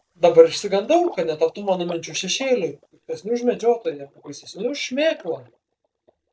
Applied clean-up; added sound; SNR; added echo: neural mask model DeepFilterNet 3.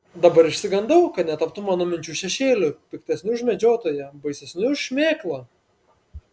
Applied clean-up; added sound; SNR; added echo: none; none; none; none.